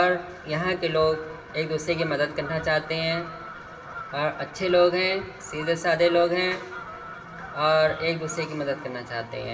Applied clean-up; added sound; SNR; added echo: none; Fowl; 15 dB; reverberation time 2.5 s.